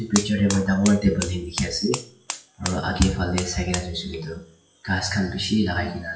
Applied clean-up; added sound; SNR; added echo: classical method WPE with log-MMSE.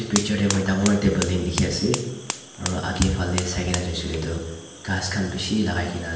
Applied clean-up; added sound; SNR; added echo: none; Fire; 10 dB; reverberation time 0.8 s.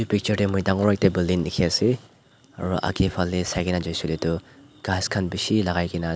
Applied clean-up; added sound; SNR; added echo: none; none; none; none.